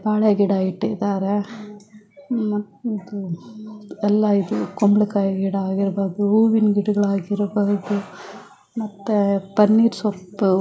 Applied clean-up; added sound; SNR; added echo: none; none; none; none.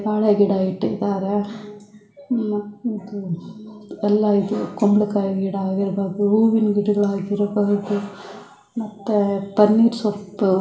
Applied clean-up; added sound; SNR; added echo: none; none; none; reverberation time 0.5 s.